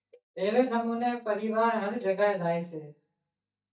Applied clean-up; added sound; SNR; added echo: neural mask model DeepFilterNet 3.